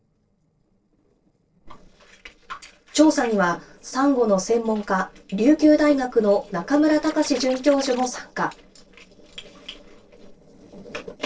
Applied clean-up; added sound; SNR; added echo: neural separator model SepFormer DNS4.